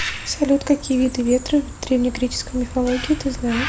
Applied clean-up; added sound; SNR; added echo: none; Bird; 11 dB; none.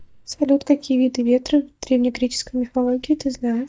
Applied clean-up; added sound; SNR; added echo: neural mask model DeepFilterNet 3.